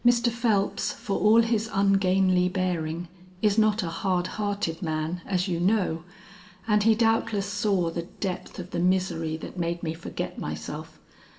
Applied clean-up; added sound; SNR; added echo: none; none; none; reverberation time 1.6 s.